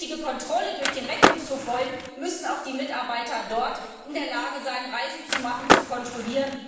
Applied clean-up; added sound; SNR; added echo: none; Skateboard; -5 dB; reverberation time 1.1 s.